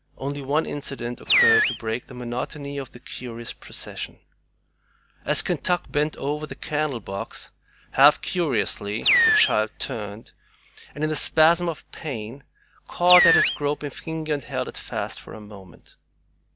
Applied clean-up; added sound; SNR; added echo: none; Animal; -2 dB; none.